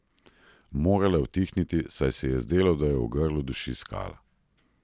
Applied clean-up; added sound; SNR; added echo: none; none; none; none.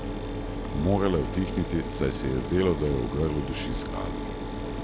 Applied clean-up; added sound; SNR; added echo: none; Mechanisms; 4 dB; none.